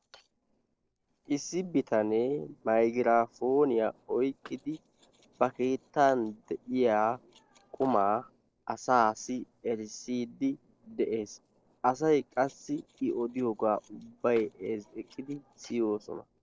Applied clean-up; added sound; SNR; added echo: neural separator model SepFormer DNS4.